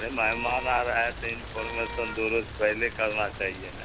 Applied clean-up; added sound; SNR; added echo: none; Rain + Wind instrument, woodwind instrument; 9 dB; none.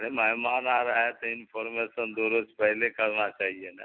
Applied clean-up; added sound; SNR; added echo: none; none; none; none.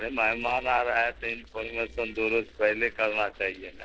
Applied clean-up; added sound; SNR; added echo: neural separator model SepFormer DNS4.